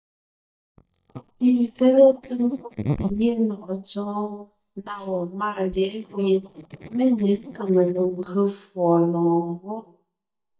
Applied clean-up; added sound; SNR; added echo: neural mask model DeepFilterNet 3.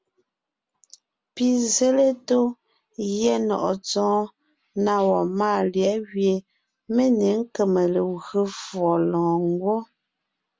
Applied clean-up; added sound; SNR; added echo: none; none; none; none.